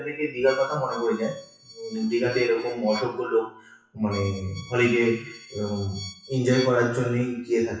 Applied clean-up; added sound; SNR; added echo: classical method WPE with log-MMSE.